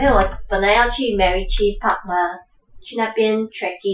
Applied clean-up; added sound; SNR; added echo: classical method Wiener filter.